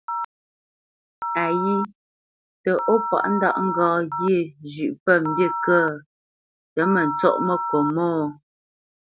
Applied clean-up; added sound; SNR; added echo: none; Telephone; 6 dB; none.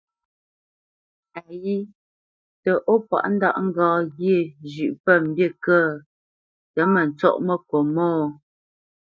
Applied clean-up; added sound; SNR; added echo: neural mask model DeepFilterNet 3.